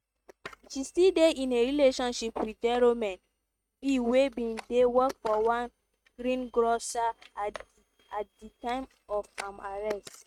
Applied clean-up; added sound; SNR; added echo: neural mask model RNNoise.